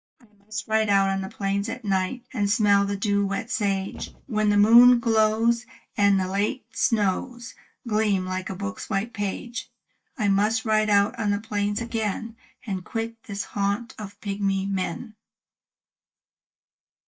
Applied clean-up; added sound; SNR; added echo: neural mask model DeepFilterNet 3.